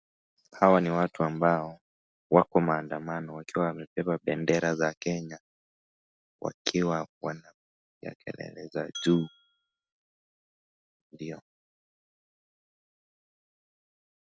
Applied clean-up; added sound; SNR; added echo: none; Glass; 17 dB; none.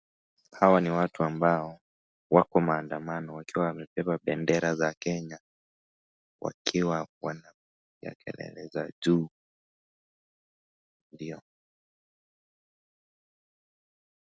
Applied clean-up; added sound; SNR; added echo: none; none; none; none.